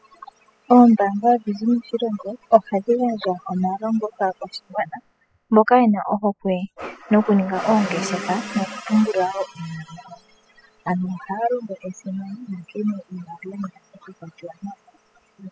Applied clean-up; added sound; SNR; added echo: classical method spectral subtraction.